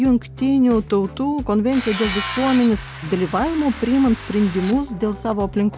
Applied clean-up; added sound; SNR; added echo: none; Tools; 7 dB; none.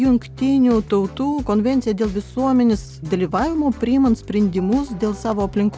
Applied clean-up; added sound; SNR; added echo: none; none; none; none.